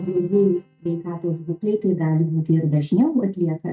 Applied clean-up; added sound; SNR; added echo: neural mask model RNNoise.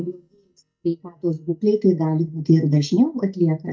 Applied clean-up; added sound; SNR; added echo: neural mask model DeepFilterNet 3.